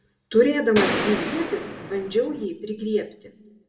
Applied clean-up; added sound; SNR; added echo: none; Gunshot, gunfire; 4 dB; reverberation time 0.8 s.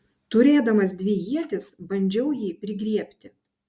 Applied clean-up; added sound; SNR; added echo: none; none; none; none.